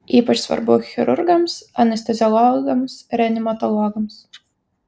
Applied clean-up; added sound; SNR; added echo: none; none; none; none.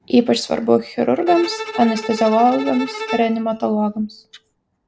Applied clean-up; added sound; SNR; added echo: none; Bowed string instrument; 11 dB; none.